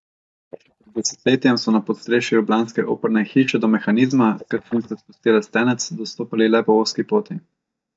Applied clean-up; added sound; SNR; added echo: neural mask model DeepFilterNet 3.